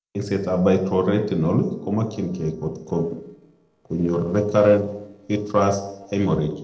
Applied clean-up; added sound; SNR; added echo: neural separator model SepFormer DNS4.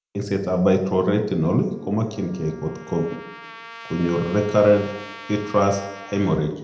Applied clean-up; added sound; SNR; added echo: none; Trumpet; 19 dB; reverberation time 0.8 s.